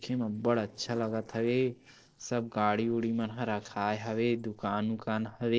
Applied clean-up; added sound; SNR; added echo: neural separator model SepFormer DNS4.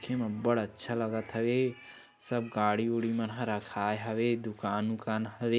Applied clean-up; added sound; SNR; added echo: none; none; none; none.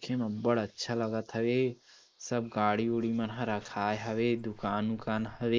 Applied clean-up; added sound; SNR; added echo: neural mask model Resemble Enhance denoiser.